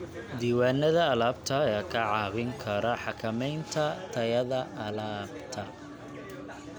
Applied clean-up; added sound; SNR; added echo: none; none; none; none.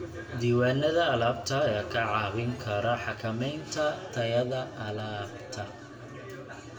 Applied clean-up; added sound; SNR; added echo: none; none; none; reverberation time 0.7 s.